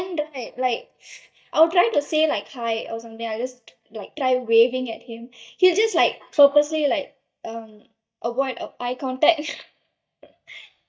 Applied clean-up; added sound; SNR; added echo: neural mask model DeepFilterNet 3.